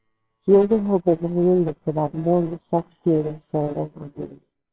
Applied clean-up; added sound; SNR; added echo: neural separator model SepFormer WHAMR!.